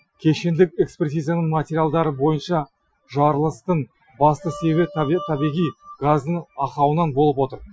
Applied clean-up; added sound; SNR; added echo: classical method Wiener filter.